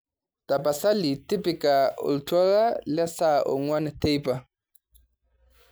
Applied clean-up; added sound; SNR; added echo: none; none; none; none.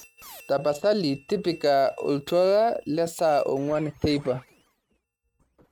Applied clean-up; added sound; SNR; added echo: neural mask model RNNoise.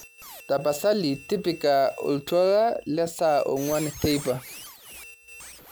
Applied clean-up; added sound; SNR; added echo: none; Squeak; 18 dB; none.